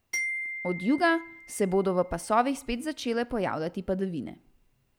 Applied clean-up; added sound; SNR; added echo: none; Glockenspiel; 10 dB; none.